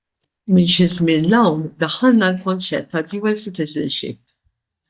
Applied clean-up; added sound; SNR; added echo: neural mask model DeepFilterNet 3.